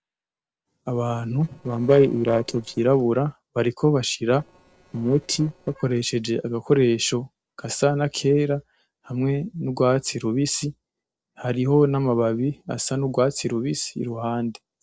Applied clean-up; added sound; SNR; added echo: neural separator model SepFormer DNS4.